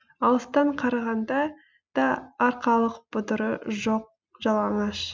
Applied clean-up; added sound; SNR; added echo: none; none; none; none.